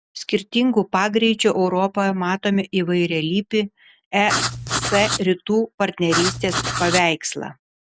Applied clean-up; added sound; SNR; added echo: none; Writing; 3 dB; none.